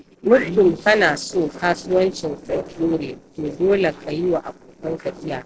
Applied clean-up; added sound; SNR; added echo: neural separator model SepFormer DNS4.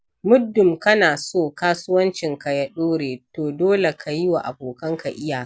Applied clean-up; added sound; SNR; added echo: none; none; none; none.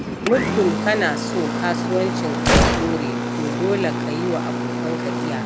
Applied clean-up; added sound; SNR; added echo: none; Gunshot, gunfire + Engine; -2 dB; none.